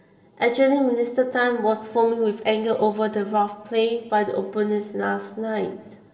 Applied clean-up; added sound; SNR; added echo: none; none; none; reverberation time 2.4 s.